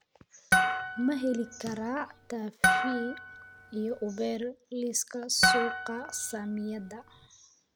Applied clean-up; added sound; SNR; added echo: none; Harp; -3 dB; none.